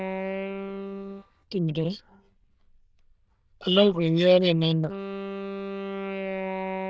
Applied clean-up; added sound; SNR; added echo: neural diffusion model UNIVERSE++.